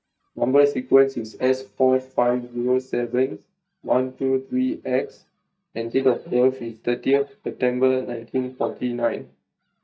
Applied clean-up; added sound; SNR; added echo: neural mask model DeepFilterNet 3.